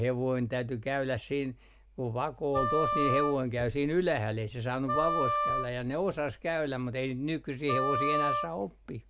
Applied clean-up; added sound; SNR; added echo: none; Wind instrument, woodwind instrument; 1 dB; none.